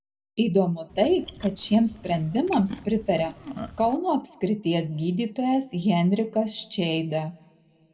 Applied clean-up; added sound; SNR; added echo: none; Chewing, mastication; 15 dB; reverberation time 1.2 s.